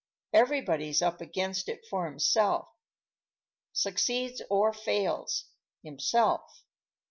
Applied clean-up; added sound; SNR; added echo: none; none; none; none.